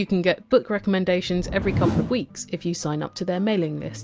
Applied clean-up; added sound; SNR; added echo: none; Whoosh, swoosh, swish; 6 dB; none.